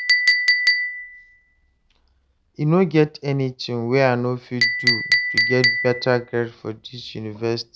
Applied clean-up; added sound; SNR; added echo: none; Chink, clink; 0 dB; none.